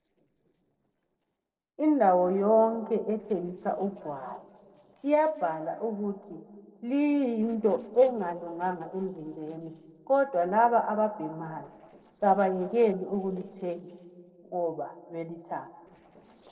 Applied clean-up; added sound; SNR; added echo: neural separator model SepFormer DNS4.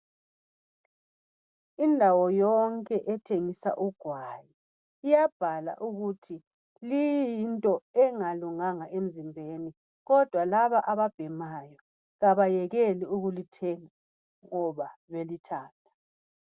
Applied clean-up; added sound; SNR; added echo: none; none; none; none.